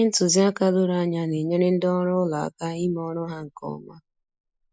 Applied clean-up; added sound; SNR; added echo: neural mask model Resemble Enhance denoiser.